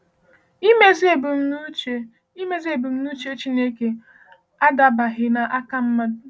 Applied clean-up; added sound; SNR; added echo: none; none; none; none.